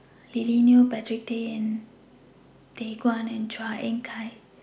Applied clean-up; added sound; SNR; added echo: none; none; none; none.